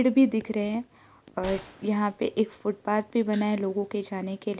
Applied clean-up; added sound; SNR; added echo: none; Gunshot, gunfire; 19 dB; none.